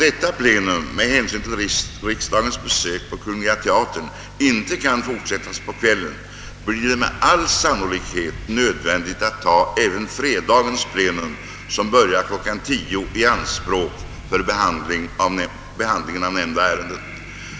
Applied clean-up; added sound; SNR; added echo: none; Breathing; 17 dB; none.